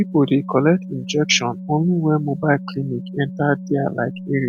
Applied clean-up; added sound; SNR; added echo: none; Organ; 12 dB; none.